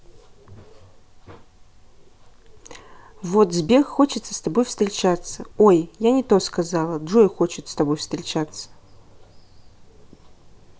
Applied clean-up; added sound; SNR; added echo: none; none; none; none.